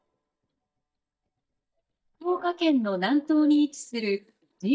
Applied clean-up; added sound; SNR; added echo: neural mask model DeepFilterNet 3.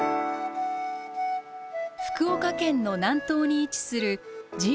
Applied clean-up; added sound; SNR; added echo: none; none; none; none.